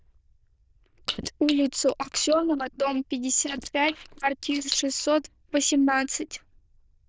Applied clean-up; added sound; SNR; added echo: neural diffusion model UNIVERSE++.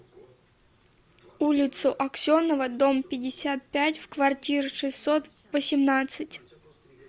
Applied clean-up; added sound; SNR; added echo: none; none; none; none.